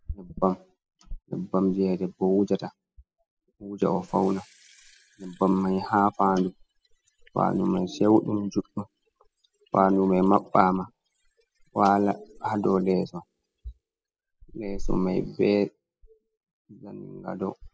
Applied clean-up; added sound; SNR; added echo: classical method spectral subtraction.